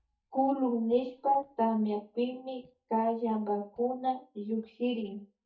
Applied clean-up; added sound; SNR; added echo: neural mask model DeepFilterNet 3.